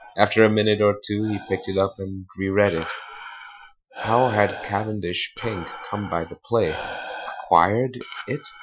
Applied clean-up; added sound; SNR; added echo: classical method Wiener filter.